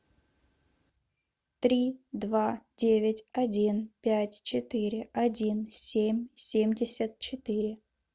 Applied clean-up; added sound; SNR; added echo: none; none; none; none.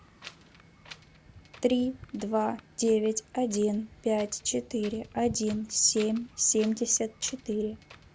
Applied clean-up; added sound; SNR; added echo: none; Wind; 20 dB; none.